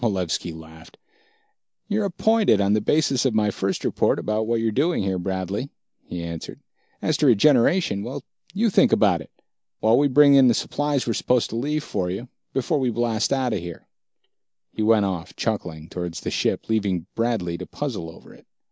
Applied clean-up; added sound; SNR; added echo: none; none; none; none.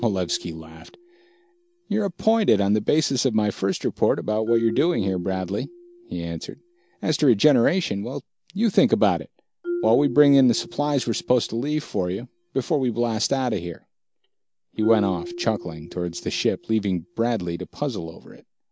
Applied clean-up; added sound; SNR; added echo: none; Marimba, xylophone; 14 dB; none.